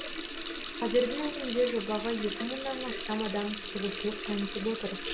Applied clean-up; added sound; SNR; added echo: none; Water tap, faucet; 2 dB; none.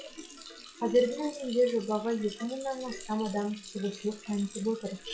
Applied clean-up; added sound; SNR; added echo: classical method log-MMSE.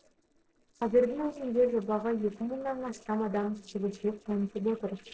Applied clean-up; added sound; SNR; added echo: neural separator model SepFormer DNS4.